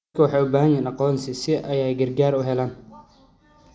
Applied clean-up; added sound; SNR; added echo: none; none; none; none.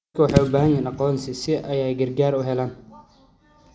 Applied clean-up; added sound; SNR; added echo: none; Fireworks / Boom; 8 dB; none.